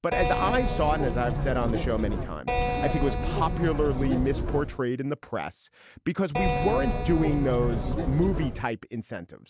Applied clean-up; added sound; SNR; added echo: none; Keyboard (musical); -1 dB; none.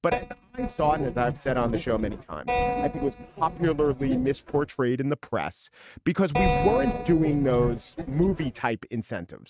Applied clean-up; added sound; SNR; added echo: neural mask model RNNoise.